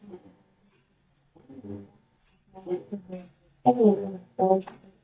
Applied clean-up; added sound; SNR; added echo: neural mask model DeepFilterNet 3.